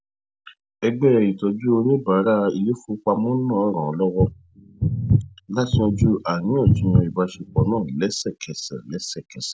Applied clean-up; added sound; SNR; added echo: none; Bass guitar; 0 dB; none.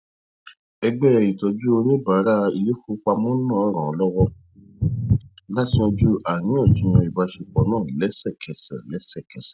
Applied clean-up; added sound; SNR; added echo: neural mask model RNNoise.